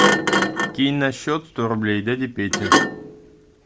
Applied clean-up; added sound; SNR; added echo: none; Thump, thud; -2 dB; none.